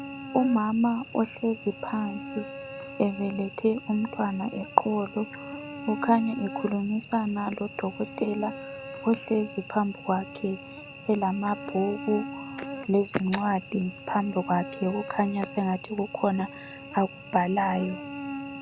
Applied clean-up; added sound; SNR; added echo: none; Cricket / Buzz; 12 dB; none.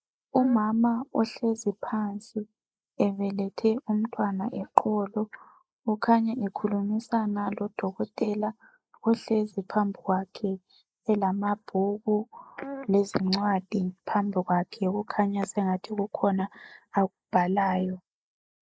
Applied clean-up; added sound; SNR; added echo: neural mask model Resemble Enhance denoiser.